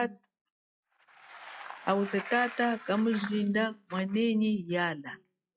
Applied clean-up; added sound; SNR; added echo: classical method log-MMSE.